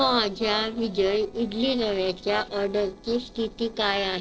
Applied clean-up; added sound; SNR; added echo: neural separator model SepFormer DNS4.